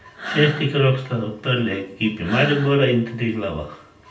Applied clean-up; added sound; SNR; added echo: none; Breathing; 13 dB; reverberation time 0.2 s.